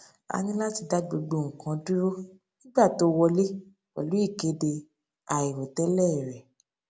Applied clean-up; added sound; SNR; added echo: none; none; none; none.